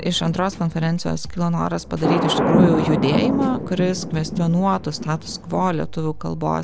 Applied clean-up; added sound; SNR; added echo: none; Thunder; 3 dB; none.